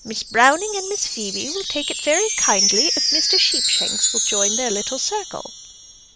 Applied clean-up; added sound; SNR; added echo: none; Wind chime; -1 dB; none.